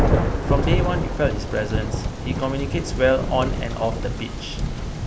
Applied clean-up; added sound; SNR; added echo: none; Thunder; -2 dB; none.